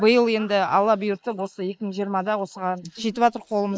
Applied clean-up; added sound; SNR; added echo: neural mask model Resemble Enhance denoiser.